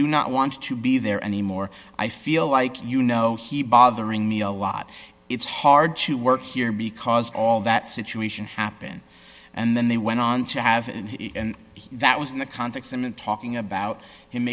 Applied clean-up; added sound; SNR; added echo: none; none; none; none.